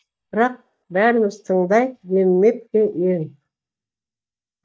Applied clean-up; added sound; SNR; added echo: neural mask model DeepFilterNet 3.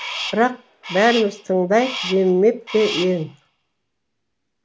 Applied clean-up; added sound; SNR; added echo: none; Crow; 11 dB; none.